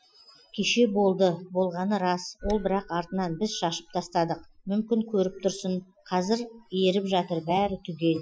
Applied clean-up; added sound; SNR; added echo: classical method Wiener filter.